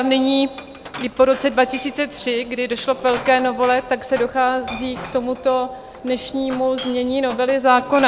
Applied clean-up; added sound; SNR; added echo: none; Glass; 17 dB; none.